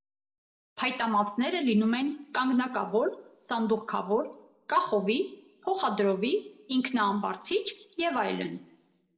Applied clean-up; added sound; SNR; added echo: none; none; none; reverberation time 0.6 s.